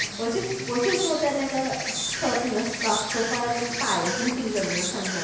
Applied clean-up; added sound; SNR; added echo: none; Insect; 4 dB; reverberation time 0.9 s.